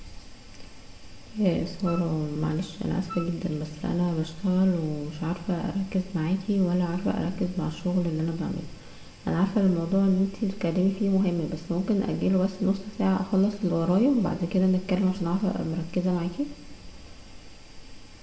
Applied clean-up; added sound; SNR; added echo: none; Wind instrument, woodwind instrument; 17 dB; reverberation time 0.9 s.